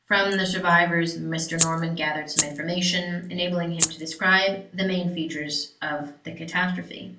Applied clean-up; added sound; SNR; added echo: none; Rattle (instrument); -1 dB; reverberation time 0.3 s.